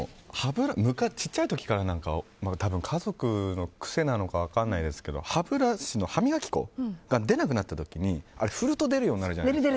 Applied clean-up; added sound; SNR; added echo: none; none; none; none.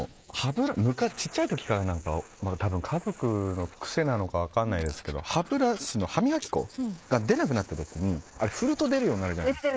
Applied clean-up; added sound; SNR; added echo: neural mask model Resemble Enhance denoiser.